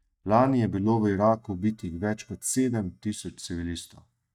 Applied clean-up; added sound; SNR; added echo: neural mask model DeepFilterNet 3.